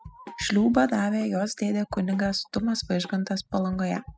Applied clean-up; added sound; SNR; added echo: classical method spectral subtraction.